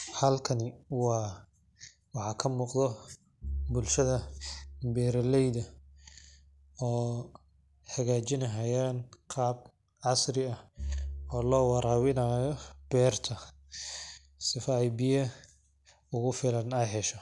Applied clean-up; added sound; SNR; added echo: none; Bowed string instrument; 15 dB; none.